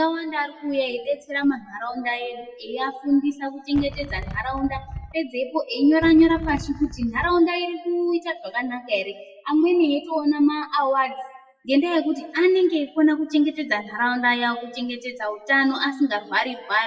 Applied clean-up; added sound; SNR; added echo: classical method WPE with log-MMSE.